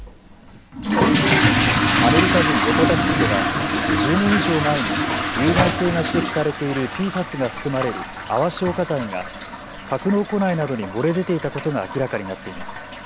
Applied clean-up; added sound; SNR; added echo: none; Fill (with liquid) / Toilet flush; -2 dB; none.